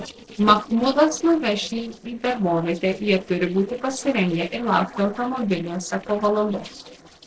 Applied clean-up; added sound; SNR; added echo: neural separator model SepFormer DNS4.